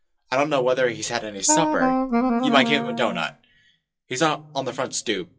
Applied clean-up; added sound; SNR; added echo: classical method WPE with log-MMSE.